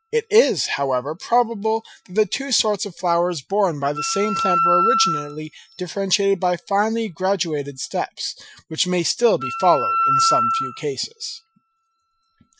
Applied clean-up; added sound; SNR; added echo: classical method Wiener filter.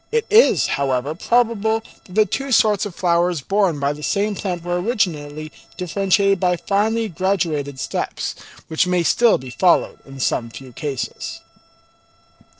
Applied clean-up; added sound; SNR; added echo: neural separator model SepFormer DNS4.